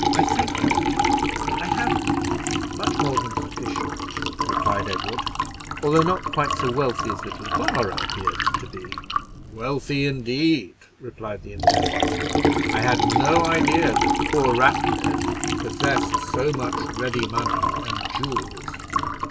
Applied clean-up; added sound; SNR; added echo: none; Liquid; -3 dB; none.